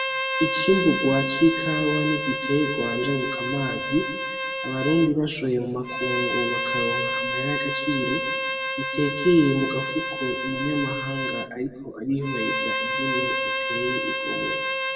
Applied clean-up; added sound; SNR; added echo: none; Bowed string instrument; 2 dB; reverberation time 1.1 s.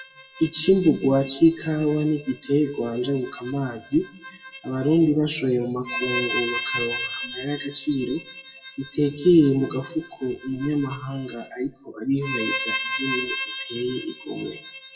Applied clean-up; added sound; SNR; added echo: classical method WPE with log-MMSE.